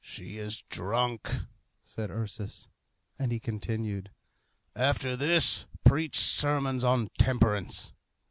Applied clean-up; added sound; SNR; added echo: none; none; none; none.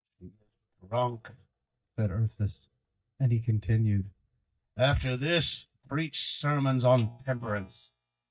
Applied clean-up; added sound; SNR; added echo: neural mask model DeepFilterNet 3.